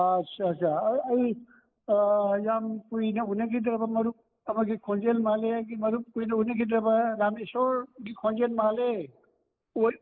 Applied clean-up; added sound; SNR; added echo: neural mask model Resemble Enhance denoiser.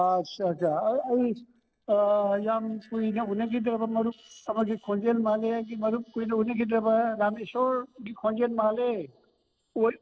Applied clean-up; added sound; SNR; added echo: neural separator model SepFormer DNS4.